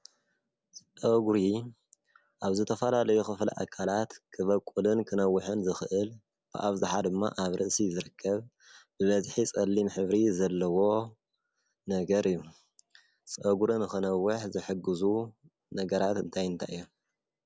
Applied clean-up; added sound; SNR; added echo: none; none; none; none.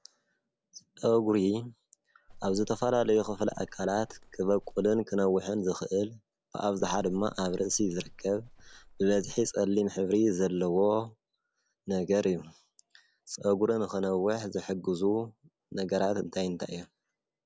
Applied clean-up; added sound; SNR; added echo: none; Livestock, farm animals, working animals; 19 dB; none.